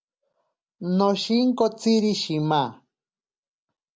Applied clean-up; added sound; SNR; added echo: none; none; none; none.